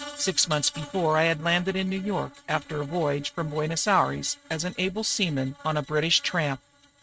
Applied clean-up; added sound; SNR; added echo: neural mask model RNNoise.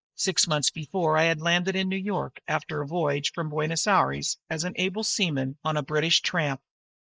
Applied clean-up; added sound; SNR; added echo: neural mask model Resemble Enhance denoiser.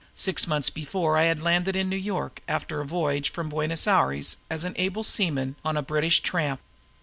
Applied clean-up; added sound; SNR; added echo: none; none; none; none.